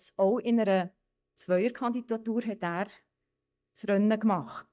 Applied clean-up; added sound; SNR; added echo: neural mask model DeepFilterNet 3.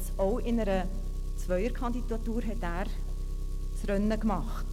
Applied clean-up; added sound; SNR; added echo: none; Engine; -1 dB; none.